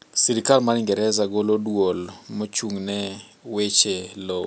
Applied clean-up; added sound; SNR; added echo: none; none; none; none.